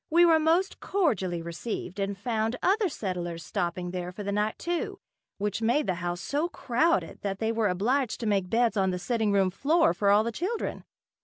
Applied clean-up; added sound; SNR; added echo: none; none; none; none.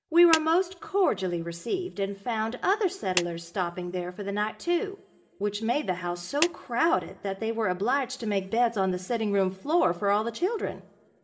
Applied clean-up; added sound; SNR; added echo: none; Clapping; 10 dB; reverberation time 0.8 s.